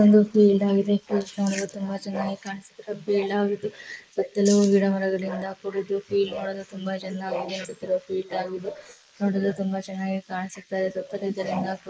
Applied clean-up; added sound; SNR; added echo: neural mask model Resemble Enhance denoiser.